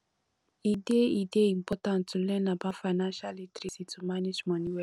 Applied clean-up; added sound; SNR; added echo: none; none; none; none.